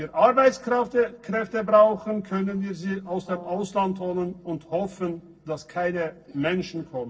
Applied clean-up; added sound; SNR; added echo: neural separator model SepFormer DNS4.